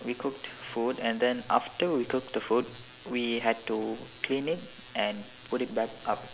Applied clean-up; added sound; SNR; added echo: none; none; none; none.